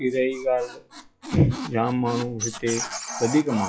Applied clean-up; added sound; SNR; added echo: classical method WPE with log-MMSE.